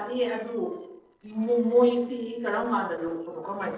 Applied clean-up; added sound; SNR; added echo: neural separator model SepFormer DNS4.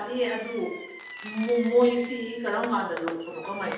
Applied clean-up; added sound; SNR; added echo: none; Fireworks; 14 dB; reverberation time 0.9 s.